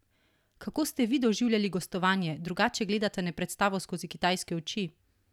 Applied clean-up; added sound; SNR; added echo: none; none; none; none.